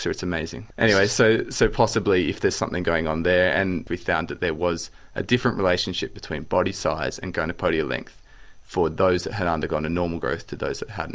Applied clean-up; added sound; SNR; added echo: none; none; none; none.